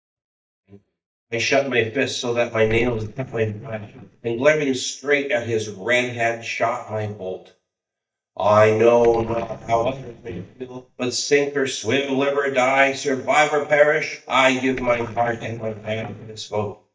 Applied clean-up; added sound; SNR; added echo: neural mask model DeepFilterNet 3.